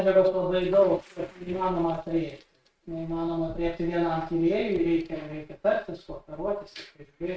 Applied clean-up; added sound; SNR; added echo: neural mask model RNNoise.